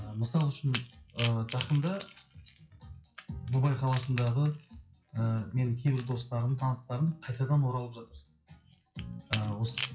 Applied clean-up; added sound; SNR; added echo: classical method WPE with log-MMSE.